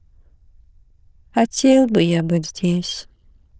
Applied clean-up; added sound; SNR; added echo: neural diffusion model UNIVERSE++.